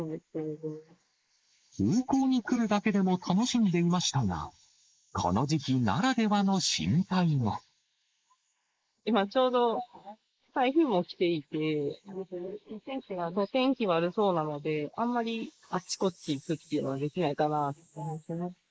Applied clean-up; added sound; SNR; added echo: neural mask model Resemble Enhance denoiser.